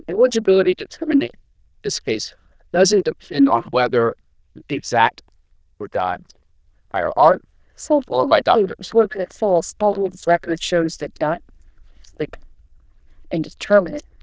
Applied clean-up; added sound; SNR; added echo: neural diffusion model UNIVERSE++.